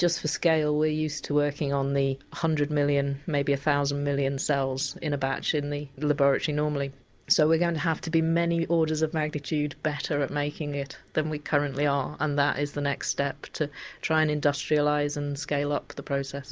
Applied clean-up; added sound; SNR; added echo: none; none; none; none.